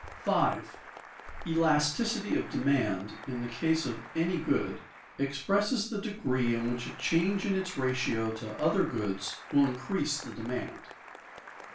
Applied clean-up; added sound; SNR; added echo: none; Applause; 17 dB; reverberation time 0.3 s.